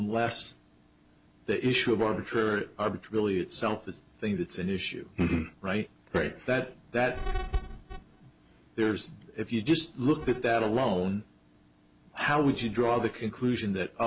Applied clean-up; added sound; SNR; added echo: none; none; none; none.